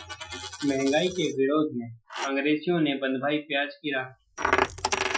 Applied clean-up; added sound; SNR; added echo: classical method Wiener filter.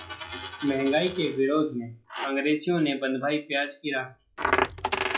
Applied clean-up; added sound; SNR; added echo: classical method log-MMSE.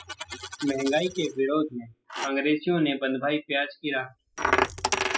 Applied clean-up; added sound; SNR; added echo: classical method spectral subtraction.